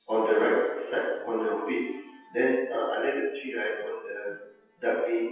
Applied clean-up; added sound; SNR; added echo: classical method WPE with log-MMSE.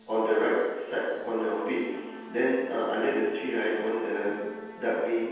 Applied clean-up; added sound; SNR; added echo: none; Bowed string instrument; 18 dB; reverberation time 1.2 s.